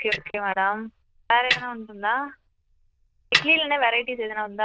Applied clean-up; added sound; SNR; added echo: neural diffusion model UNIVERSE++.